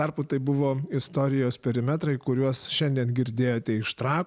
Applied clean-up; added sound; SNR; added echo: none; none; none; none.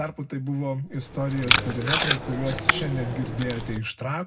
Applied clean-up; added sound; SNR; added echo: none; Packing tape, duct tape; -2 dB; reverberation time 0.3 s.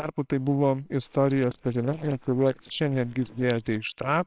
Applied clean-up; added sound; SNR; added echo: neural separator model SepFormer WHAMR!.